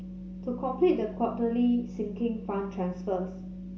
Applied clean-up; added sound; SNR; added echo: none; Organ; 11 dB; reverberation time 0.5 s.